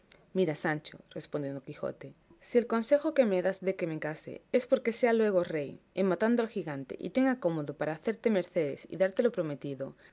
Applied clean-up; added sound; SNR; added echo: none; none; none; none.